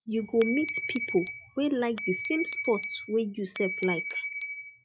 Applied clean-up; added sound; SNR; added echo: classical method log-MMSE.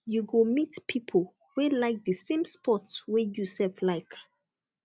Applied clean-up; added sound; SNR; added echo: none; none; none; none.